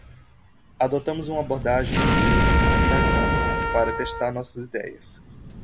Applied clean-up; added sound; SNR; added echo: none; Fire + Trumpet; -5 dB; none.